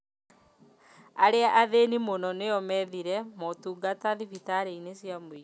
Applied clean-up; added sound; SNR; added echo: none; none; none; none.